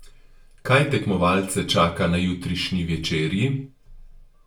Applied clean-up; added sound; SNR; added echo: none; none; none; reverberation time 0.3 s.